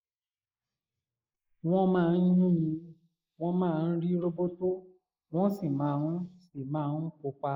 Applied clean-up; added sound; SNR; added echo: neural mask model Resemble Enhance denoiser.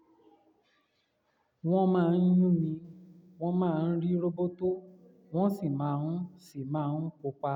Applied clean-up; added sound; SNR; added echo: none; none; none; none.